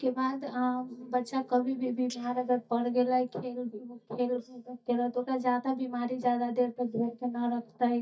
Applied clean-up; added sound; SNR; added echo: neural mask model DeepFilterNet 3.